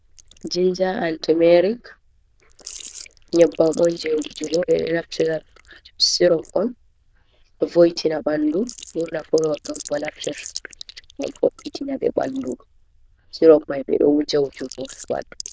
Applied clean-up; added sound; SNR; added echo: neural diffusion model UNIVERSE++.